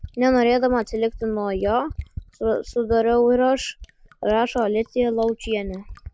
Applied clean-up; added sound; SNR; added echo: none; Fill (with liquid); 17 dB; none.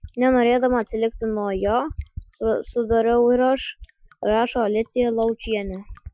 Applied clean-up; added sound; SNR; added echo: classical method Wiener filter.